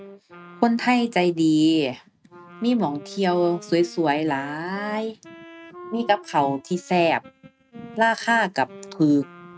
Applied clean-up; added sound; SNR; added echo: neural mask model RNNoise.